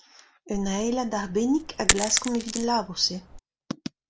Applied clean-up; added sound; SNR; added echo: none; Coin (dropping); 3 dB; none.